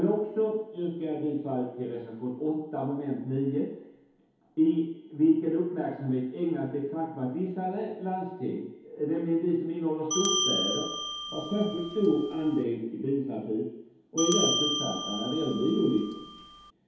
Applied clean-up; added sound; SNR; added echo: none; Bell; 3 dB; reverberation time 2.2 s.